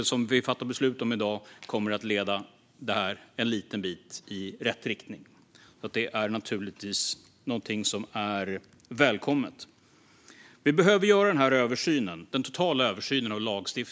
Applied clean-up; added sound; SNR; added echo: none; none; none; none.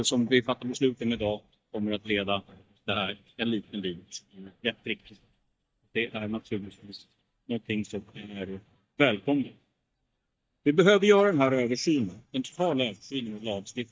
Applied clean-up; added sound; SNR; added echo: neural mask model DeepFilterNet 3.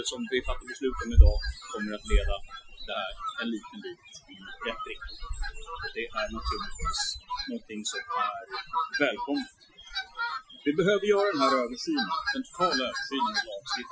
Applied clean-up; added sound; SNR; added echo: classical method Wiener filter.